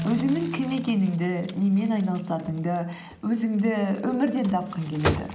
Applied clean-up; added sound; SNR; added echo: none; Marimba, xylophone + Crumpling, crinkling; 10 dB; none.